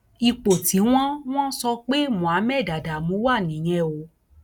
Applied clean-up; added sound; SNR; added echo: none; Hi-hat; 14 dB; none.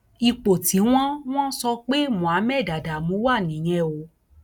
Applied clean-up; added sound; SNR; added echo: none; none; none; none.